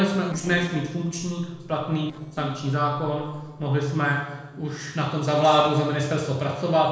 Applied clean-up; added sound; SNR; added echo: neural separator model SepFormer DNS4.